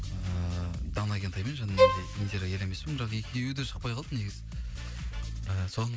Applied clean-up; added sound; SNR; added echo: none; Bowed string instrument; -5 dB; none.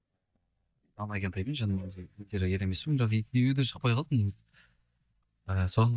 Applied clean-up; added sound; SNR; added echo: neural mask model DeepFilterNet 3.